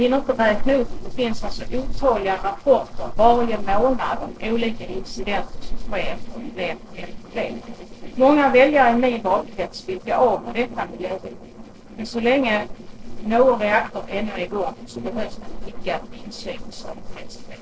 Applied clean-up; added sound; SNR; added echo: neural separator model SepFormer DNS4.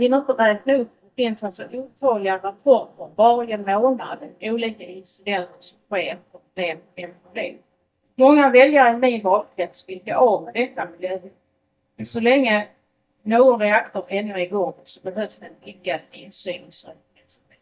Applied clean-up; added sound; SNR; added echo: neural mask model DeepFilterNet 3.